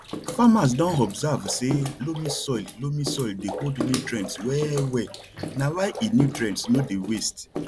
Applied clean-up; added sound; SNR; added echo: none; Bathtub (filling or washing) / Water / Splash, splatter; 10 dB; none.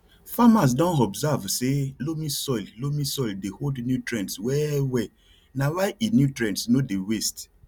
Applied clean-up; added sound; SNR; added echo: none; none; none; none.